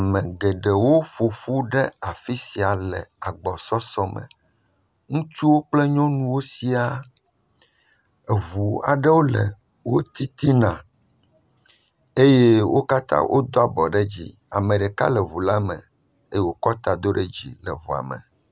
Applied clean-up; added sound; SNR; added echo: none; none; none; none.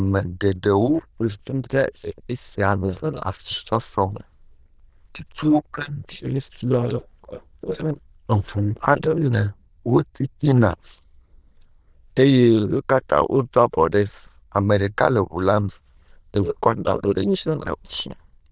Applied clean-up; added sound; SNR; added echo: neural diffusion model UNIVERSE++.